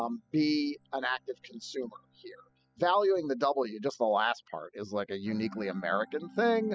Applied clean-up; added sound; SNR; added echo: classical method spectral subtraction.